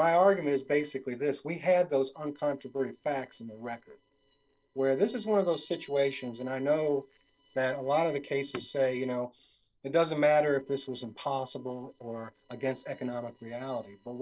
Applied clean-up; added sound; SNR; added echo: neural separator model SepFormer DNS4.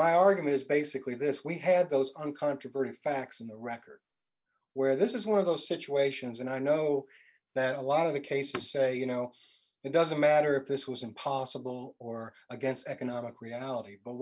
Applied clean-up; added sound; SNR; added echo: none; none; none; none.